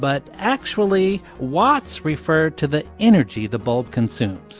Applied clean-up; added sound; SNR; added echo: none; none; none; none.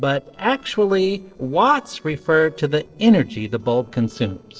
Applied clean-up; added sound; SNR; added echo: neural separator model SepFormer DNS4.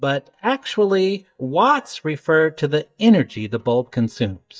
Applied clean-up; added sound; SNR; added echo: neural mask model DeepFilterNet 3.